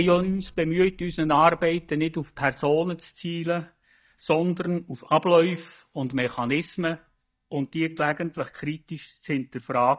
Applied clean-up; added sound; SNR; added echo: neural mask model DeepFilterNet 3.